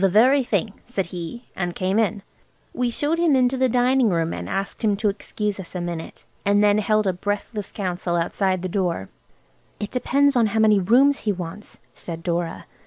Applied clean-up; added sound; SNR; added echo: none; none; none; none.